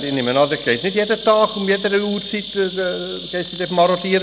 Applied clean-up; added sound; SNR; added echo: none; Insect; 12 dB; none.